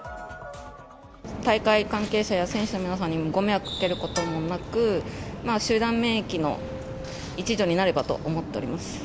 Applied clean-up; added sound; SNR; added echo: none; Bowed string instrument; 14 dB; none.